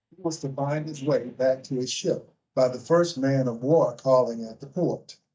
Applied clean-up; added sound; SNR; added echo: neural mask model DeepFilterNet 3.